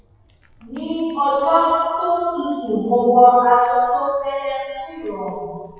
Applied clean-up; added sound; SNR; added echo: classical method WPE with log-MMSE.